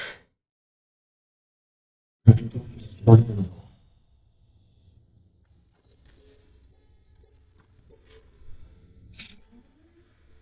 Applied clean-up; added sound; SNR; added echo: neural mask model DeepFilterNet 3.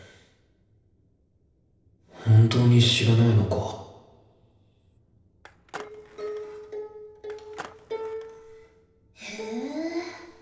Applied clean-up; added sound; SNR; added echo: none; Skateboard; 19 dB; reverberation time 0.9 s.